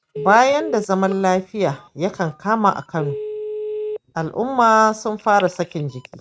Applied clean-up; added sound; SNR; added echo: neural mask model RNNoise.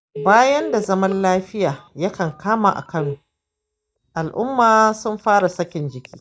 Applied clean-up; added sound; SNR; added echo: neural mask model DeepFilterNet 3.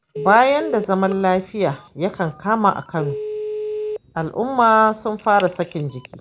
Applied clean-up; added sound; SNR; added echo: none; Telephone; 12 dB; none.